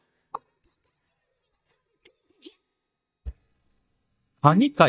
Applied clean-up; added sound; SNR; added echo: neural mask model DeepFilterNet 3.